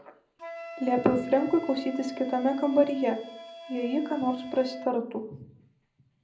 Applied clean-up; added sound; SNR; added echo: none; Wind instrument, woodwind instrument; 15 dB; reverberation time 0.5 s.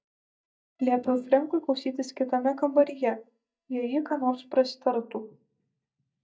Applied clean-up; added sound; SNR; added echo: neural mask model DeepFilterNet 3.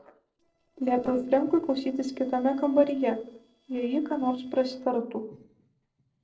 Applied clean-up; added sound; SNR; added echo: neural separator model SepFormer DNS4.